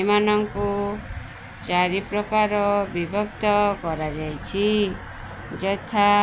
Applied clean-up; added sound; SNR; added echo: none; none; none; none.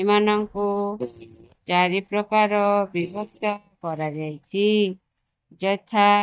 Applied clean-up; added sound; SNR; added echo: neural mask model DeepFilterNet 3.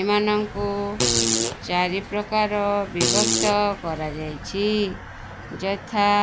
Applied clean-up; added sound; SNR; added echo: none; Fart; 2 dB; none.